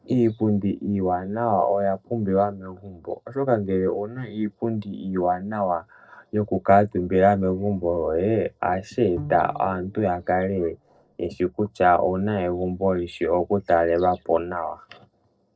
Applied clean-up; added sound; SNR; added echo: neural separator model SepFormer DNS4.